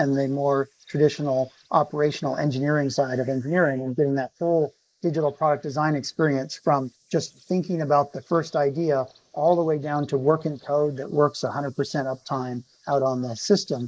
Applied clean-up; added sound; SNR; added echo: neural mask model Resemble Enhance denoiser.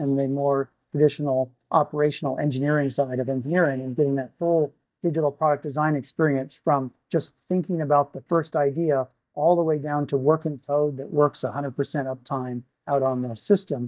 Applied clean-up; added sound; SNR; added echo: neural mask model DeepFilterNet 3.